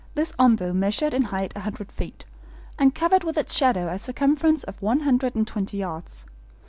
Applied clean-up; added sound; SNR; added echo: none; none; none; none.